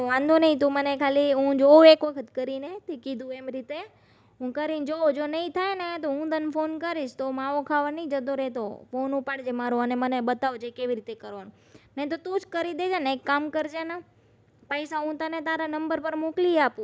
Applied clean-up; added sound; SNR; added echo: none; none; none; none.